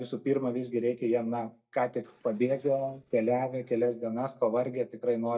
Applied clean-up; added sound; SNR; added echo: neural mask model DeepFilterNet 3.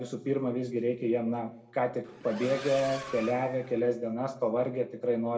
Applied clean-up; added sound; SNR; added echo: none; Accelerating, revving, vroom; 13 dB; reverberation time 0.6 s.